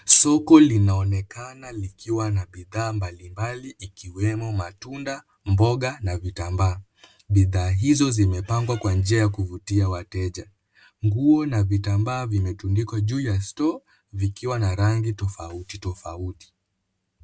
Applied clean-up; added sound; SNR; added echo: none; none; none; none.